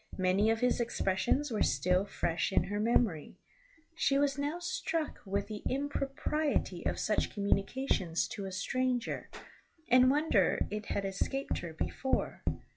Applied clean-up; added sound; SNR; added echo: classical method log-MMSE.